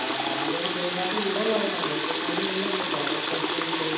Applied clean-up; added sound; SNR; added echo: none; Water tap, faucet; -3 dB; reverberation time 0.8 s.